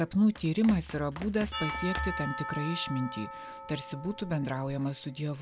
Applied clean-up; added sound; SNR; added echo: none; Church bell / Percussion + Run; 9 dB; none.